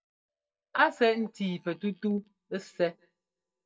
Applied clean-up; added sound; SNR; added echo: neural mask model DeepFilterNet 3.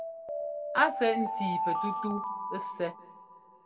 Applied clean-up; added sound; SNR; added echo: none; Alarm; 2 dB; reverberation time 1.3 s.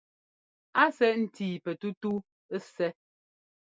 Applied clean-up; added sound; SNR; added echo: none; none; none; none.